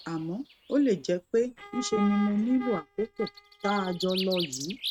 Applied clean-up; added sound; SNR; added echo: neural mask model RNNoise.